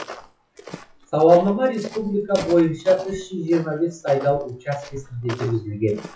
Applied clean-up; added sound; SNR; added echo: classical method WPE with log-MMSE.